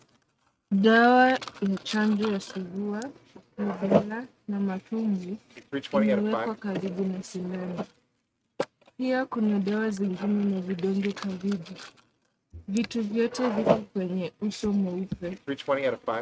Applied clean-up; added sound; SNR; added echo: neural mask model RNNoise.